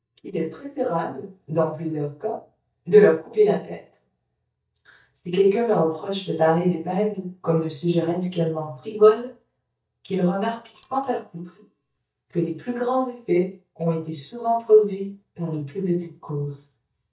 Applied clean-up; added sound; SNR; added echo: neural mask model DeepFilterNet 3.